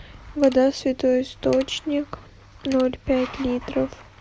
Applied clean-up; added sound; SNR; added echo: none; Mechanisms; 19 dB; none.